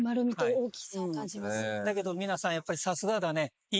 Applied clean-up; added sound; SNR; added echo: neural mask model Resemble Enhance denoiser.